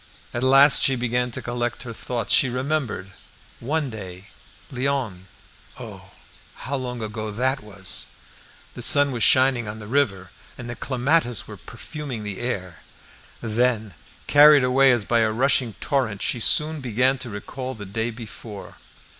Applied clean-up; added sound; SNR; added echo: none; none; none; none.